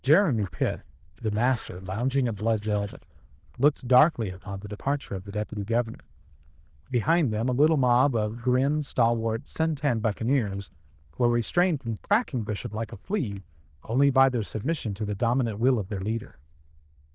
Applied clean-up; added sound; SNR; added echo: neural diffusion model UNIVERSE++.